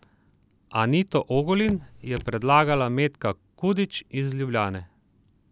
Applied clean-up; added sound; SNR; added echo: none; Raindrop / Drip; 13 dB; none.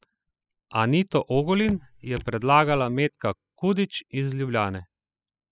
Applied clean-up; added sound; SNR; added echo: classical method spectral subtraction.